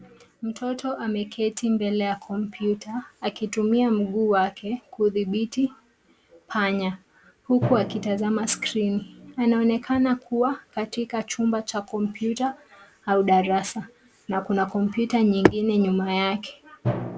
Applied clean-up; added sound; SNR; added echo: none; Drum; 15 dB; none.